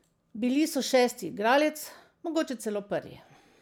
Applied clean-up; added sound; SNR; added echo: none; none; none; none.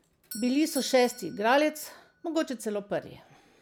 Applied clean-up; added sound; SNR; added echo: none; Doorbell; 20 dB; none.